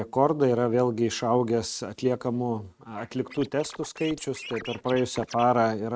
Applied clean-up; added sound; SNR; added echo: neural mask model RNNoise.